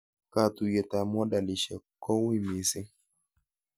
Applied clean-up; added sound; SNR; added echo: none; none; none; none.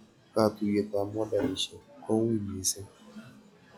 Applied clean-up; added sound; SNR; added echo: classical method log-MMSE.